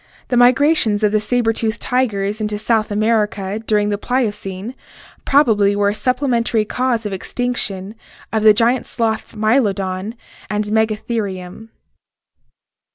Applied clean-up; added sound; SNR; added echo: none; none; none; none.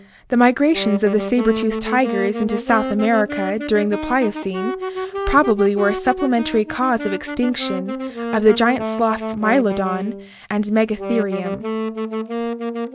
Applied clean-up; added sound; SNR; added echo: none; Wind instrument, woodwind instrument; 7 dB; none.